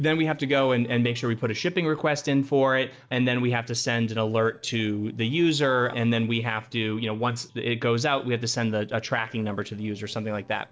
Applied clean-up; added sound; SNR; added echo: neural separator model SepFormer DNS4.